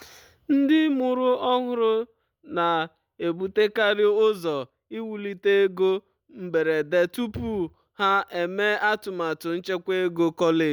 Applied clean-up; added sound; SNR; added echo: none; none; none; none.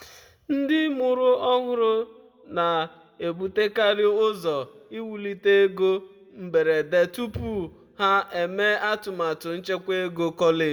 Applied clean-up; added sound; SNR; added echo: none; none; none; reverberation time 1.1 s.